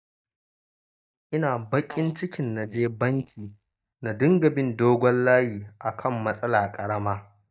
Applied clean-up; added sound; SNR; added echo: neural mask model DeepFilterNet 3.